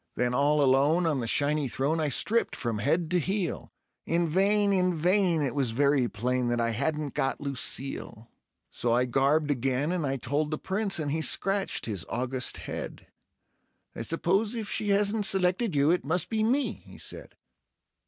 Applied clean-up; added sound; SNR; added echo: none; none; none; none.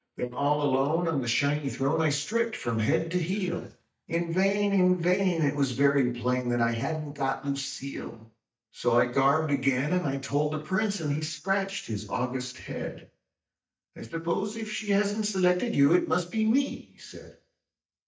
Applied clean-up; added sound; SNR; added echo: neural mask model DeepFilterNet 3.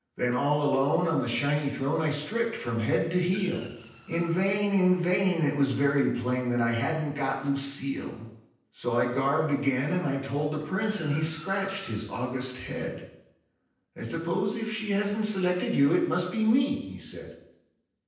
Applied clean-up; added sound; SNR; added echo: neural separator model SepFormer DNS4.